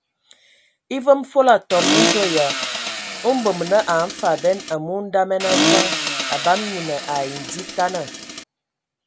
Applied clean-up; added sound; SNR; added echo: none; Accelerating, revving, vroom; 2 dB; none.